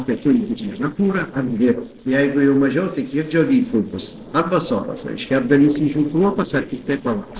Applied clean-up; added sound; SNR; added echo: neural separator model SepFormer DNS4.